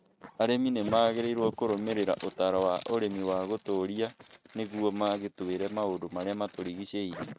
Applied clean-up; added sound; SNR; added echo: neural mask model RNNoise.